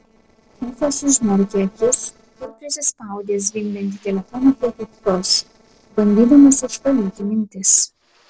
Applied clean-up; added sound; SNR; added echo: neural separator model SepFormer DNS4.